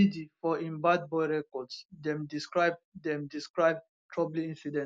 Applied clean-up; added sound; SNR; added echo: none; none; none; none.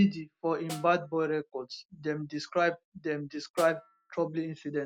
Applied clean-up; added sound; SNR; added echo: none; Snare drum; 17 dB; none.